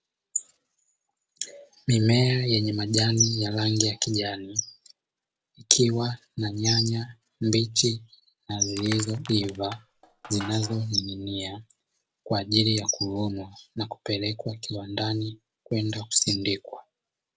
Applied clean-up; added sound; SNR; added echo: none; Crushing; 16 dB; none.